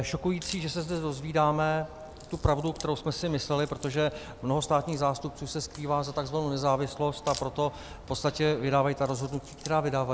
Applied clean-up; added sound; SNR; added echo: none; Crack; 17 dB; none.